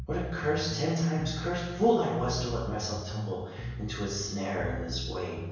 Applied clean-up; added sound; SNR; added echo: none; Bass guitar; 8 dB; reverberation time 1.0 s.